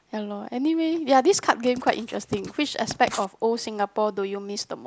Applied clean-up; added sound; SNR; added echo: none; Writing; 15 dB; none.